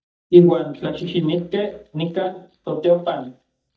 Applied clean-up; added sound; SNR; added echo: neural mask model DeepFilterNet 3.